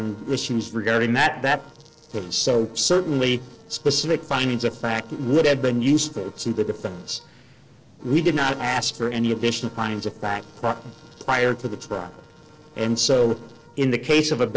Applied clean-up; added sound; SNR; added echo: neural separator model SepFormer DNS4.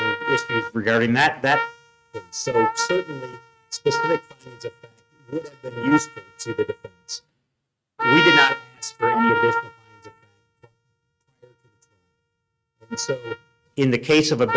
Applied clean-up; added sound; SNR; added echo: neural mask model RNNoise.